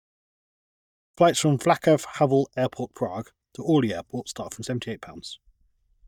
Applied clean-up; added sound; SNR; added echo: neural mask model DeepFilterNet 3.